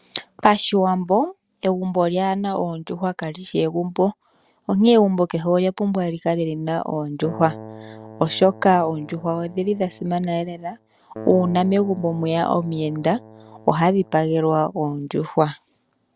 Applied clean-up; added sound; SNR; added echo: none; Keyboard (musical); 18 dB; none.